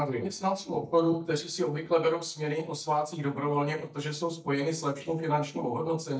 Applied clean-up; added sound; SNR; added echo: neural mask model DeepFilterNet 3.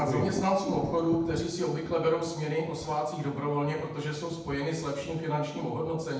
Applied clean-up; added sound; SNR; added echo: none; Thunder; 13 dB; reverberation time 0.8 s.